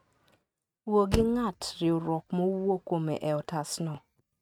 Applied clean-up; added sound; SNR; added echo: neural mask model RNNoise.